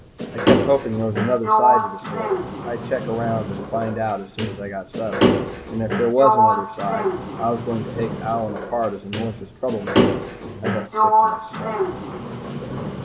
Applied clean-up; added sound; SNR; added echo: none; Sliding door; -3 dB; none.